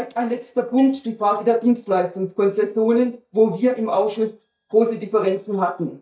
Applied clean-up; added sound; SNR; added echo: neural mask model DeepFilterNet 3.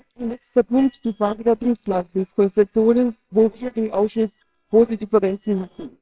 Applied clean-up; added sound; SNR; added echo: neural separator model SepFormer WHAMR!.